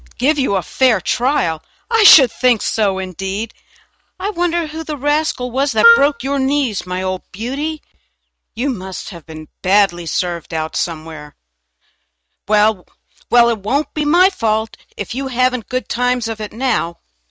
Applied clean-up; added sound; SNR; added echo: neural mask model RNNoise.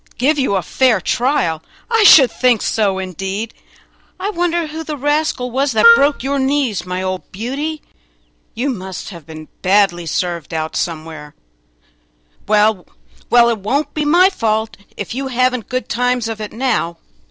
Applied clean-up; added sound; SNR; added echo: neural separator model SepFormer DNS4.